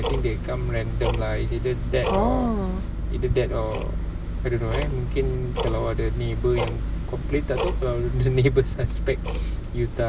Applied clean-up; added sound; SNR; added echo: none; Tick-tock; 10 dB; none.